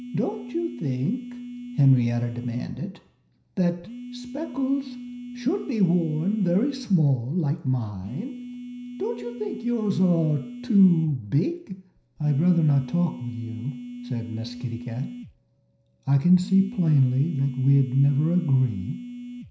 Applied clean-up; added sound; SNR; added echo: none; Telephone; 13 dB; reverberation time 0.5 s.